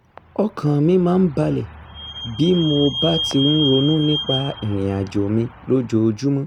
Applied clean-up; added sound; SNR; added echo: none; Squeak / Vehicle; 10 dB; none.